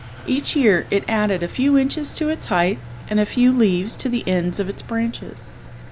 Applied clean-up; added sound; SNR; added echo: none; Engine; 16 dB; none.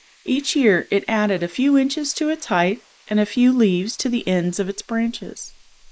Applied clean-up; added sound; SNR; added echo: neural mask model Resemble Enhance denoiser.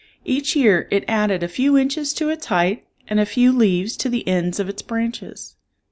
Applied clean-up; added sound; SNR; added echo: none; none; none; none.